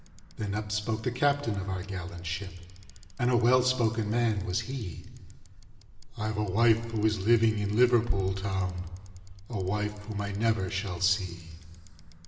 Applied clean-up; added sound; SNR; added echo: none; Bicycle; 17 dB; reverberation time 1.6 s.